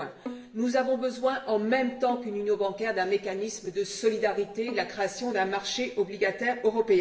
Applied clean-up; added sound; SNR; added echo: none; Bowed string instrument; 17 dB; reverberation time 0.7 s.